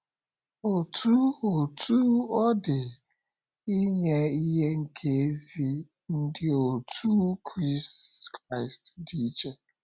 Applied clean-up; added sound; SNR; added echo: none; none; none; none.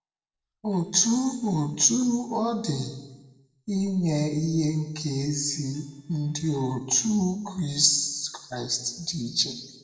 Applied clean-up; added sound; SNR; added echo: neural separator model SepFormer DNS4.